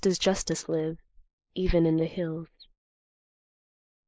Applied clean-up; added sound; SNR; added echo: neural mask model Resemble Enhance denoiser.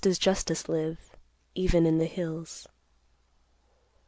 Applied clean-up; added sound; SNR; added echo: none; none; none; none.